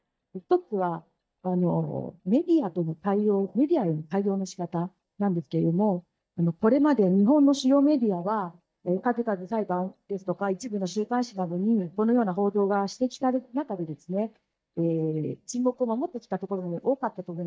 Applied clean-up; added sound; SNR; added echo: neural mask model DeepFilterNet 3.